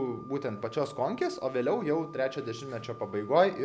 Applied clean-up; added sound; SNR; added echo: none; Wind instrument, woodwind instrument; 20 dB; none.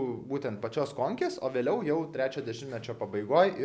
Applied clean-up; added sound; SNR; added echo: none; none; none; none.